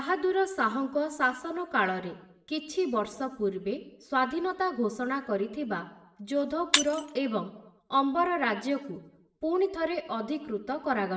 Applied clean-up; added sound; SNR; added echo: none; Shatter; 6 dB; reverberation time 0.8 s.